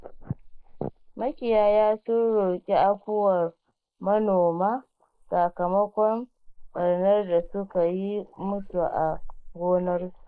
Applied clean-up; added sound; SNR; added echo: neural mask model Resemble Enhance denoiser.